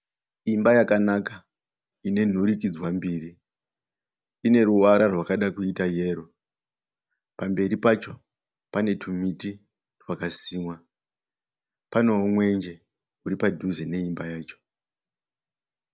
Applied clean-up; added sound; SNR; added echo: none; none; none; none.